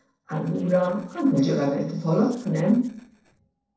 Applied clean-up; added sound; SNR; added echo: neural separator model SepFormer DNS4.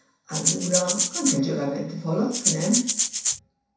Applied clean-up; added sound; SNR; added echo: none; Rattle (instrument); -3 dB; reverberation time 0.7 s.